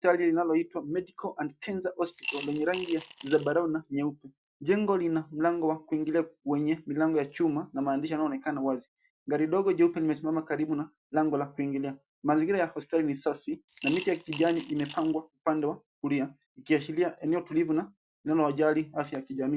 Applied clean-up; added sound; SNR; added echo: none; Coin (dropping) / Glass; 13 dB; none.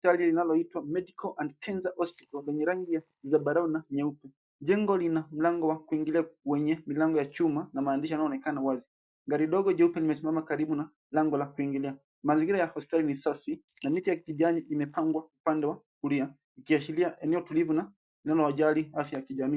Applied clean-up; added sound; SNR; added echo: neural mask model DeepFilterNet 3.